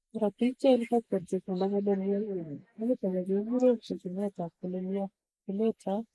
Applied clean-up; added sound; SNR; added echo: neural mask model Resemble Enhance denoiser.